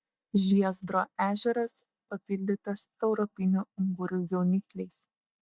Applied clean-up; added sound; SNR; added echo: neural mask model DeepFilterNet 3.